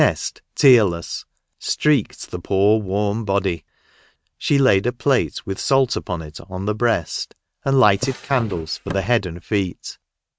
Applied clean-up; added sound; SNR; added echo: neural mask model RNNoise.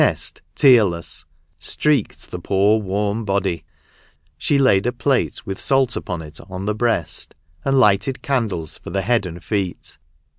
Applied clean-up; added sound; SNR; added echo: none; none; none; none.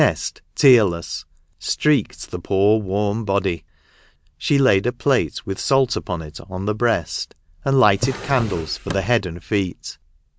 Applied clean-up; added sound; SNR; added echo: none; Drawer open or close; 10 dB; none.